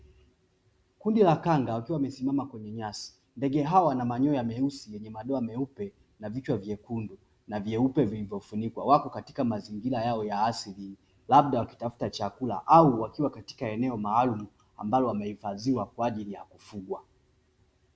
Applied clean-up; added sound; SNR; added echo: none; none; none; none.